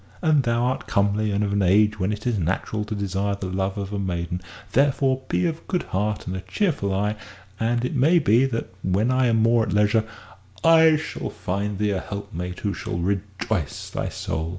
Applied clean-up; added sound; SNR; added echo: none; none; none; none.